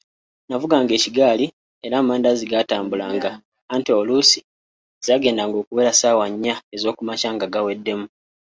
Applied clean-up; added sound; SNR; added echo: none; none; none; none.